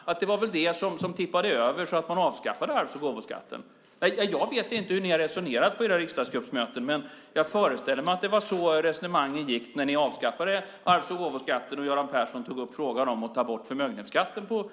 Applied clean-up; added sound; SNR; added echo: none; none; none; none.